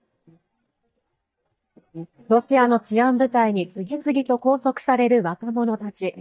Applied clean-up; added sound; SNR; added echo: neural mask model DeepFilterNet 3.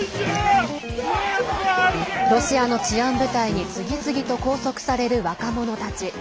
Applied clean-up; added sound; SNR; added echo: none; Guitar; 11 dB; none.